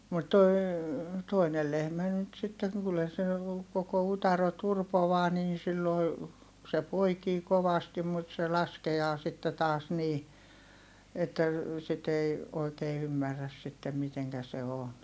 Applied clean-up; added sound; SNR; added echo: none; none; none; none.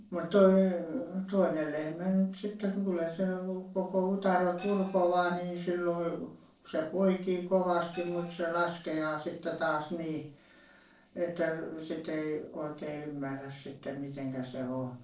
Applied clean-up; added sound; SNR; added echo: neural separator model SepFormer DNS4.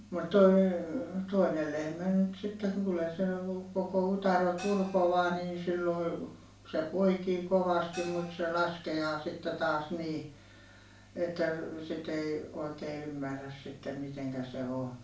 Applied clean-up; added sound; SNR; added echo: none; Gong; 18 dB; reverberation time 0.3 s.